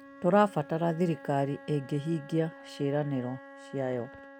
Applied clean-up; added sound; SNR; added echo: none; Wind instrument, woodwind instrument; 18 dB; none.